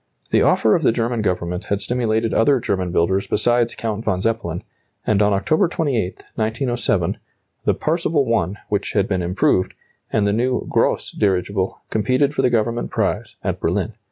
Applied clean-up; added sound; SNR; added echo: none; none; none; none.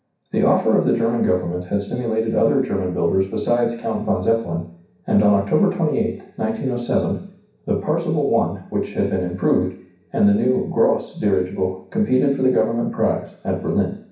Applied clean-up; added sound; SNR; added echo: none; none; none; reverberation time 0.6 s.